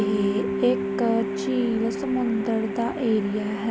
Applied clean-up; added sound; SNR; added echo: none; Mallet percussion; 4 dB; none.